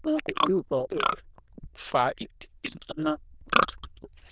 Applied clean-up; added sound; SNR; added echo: neural diffusion model UNIVERSE++.